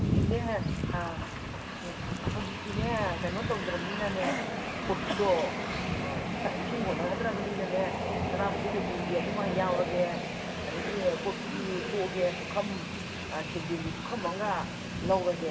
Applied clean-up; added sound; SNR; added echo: none; Train; 0 dB; reverberation time 0.8 s.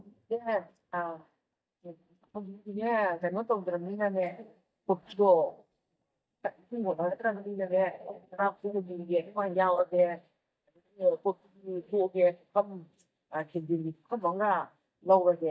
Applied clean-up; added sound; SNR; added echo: neural mask model DeepFilterNet 3.